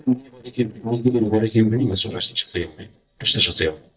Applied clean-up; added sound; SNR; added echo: neural mask model DeepFilterNet 3.